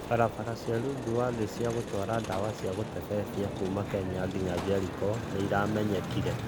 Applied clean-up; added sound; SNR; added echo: none; Gunshot, gunfire + Crowd; 9 dB; none.